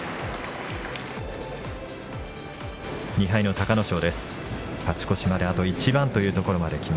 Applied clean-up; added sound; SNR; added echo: none; none; none; none.